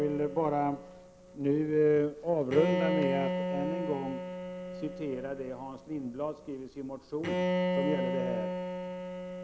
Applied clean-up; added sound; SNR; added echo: none; Bowed string instrument; 2 dB; none.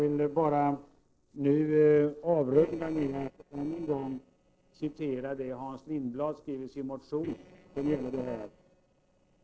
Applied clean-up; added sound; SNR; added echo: neural separator model SepFormer DNS4.